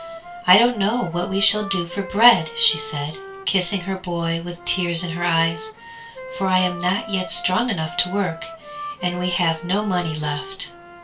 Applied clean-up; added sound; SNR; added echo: none; Wind instrument, woodwind instrument; 14 dB; reverberation time 0.2 s.